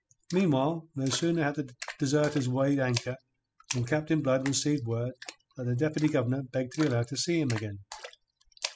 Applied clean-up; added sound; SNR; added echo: classical method spectral subtraction.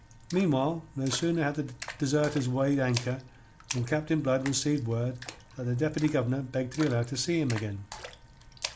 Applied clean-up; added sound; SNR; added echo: none; Splash, splatter; 15 dB; none.